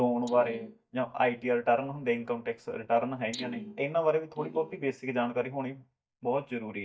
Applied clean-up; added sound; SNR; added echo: neural mask model DeepFilterNet 3.